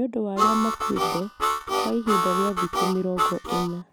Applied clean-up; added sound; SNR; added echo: none; Harmonica; -2 dB; none.